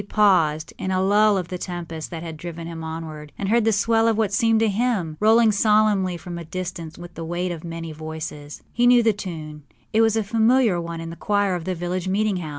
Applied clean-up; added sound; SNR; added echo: none; none; none; none.